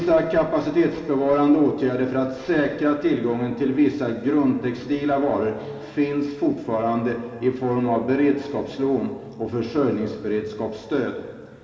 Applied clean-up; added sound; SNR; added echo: none; none; none; reverberation time 2.1 s.